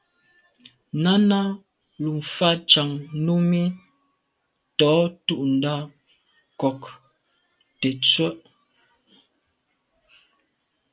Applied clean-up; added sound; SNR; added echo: none; none; none; none.